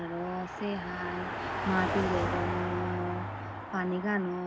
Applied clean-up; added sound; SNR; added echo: none; Car passing by; 3 dB; reverberation time 0.3 s.